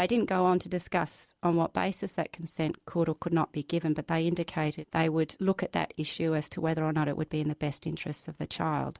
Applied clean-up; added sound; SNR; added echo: none; none; none; none.